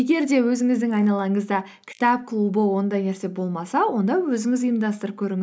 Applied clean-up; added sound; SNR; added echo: neural mask model Resemble Enhance denoiser.